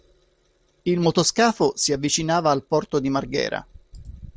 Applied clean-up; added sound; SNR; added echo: none; none; none; none.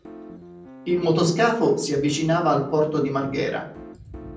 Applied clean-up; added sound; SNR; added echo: none; Piano; 18 dB; reverberation time 0.6 s.